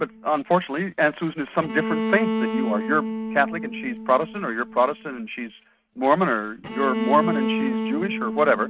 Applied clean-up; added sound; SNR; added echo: neural mask model RNNoise.